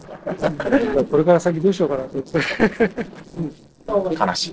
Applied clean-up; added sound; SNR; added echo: neural separator model SepFormer DNS4.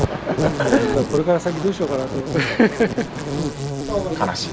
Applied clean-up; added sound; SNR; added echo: none; Insect; 6 dB; none.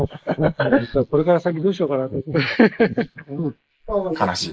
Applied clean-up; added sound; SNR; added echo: neural mask model Resemble Enhance denoiser.